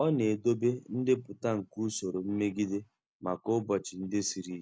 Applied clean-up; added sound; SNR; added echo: none; none; none; none.